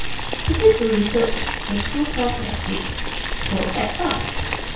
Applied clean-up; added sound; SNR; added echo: none; Boiling; 2 dB; reverberation time 0.6 s.